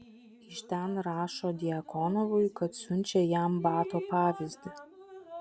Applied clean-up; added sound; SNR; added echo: none; Drip; 15 dB; none.